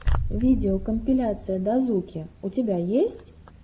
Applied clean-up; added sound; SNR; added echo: none; Boom; 5 dB; none.